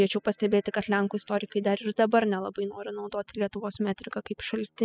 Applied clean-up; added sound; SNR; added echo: classical method spectral subtraction.